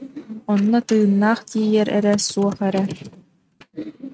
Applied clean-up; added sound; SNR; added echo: neural mask model RNNoise.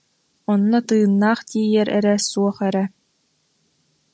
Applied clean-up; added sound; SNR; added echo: none; none; none; none.